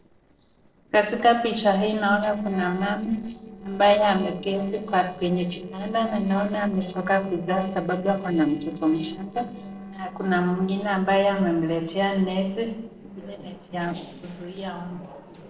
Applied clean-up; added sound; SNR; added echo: neural separator model SepFormer DNS4.